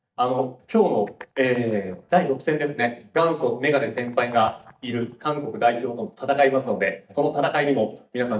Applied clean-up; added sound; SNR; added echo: neural mask model DeepFilterNet 3.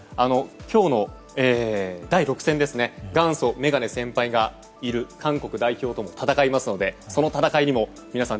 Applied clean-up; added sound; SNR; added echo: none; none; none; none.